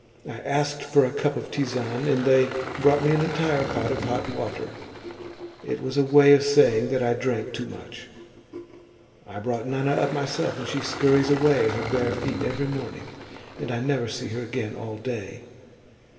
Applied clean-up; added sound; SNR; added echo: none; Engine; 12 dB; reverberation time 2.0 s.